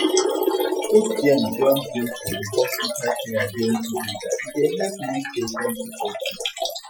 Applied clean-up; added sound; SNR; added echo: classical method Wiener filter.